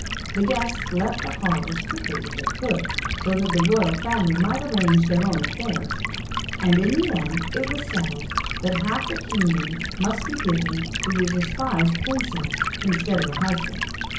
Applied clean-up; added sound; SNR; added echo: none; Stream; 4 dB; reverberation time 0.7 s.